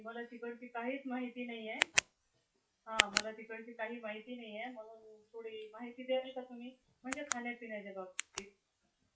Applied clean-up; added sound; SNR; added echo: classical method WPE with log-MMSE.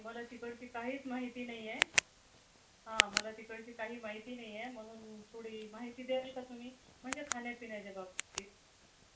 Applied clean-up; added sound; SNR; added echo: none; Tick; -2 dB; reverberation time 0.3 s.